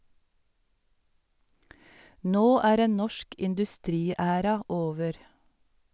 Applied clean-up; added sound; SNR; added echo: none; none; none; none.